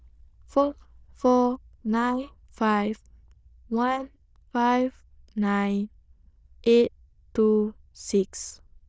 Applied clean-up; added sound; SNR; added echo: neural diffusion model UNIVERSE++.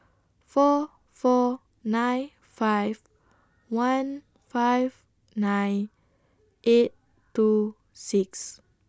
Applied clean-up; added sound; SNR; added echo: none; none; none; none.